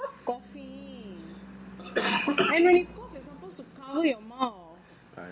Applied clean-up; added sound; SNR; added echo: none; Car passing by / Engine / Truck; 19 dB; none.